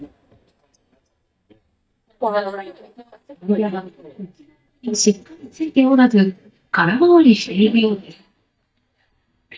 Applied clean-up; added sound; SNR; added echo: neural mask model DeepFilterNet 3.